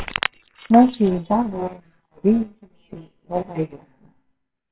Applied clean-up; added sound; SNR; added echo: neural separator model SepFormer WHAMR!.